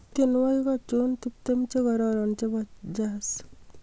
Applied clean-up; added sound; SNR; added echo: none; none; none; none.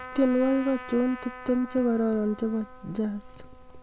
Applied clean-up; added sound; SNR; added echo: none; Trumpet; 16 dB; none.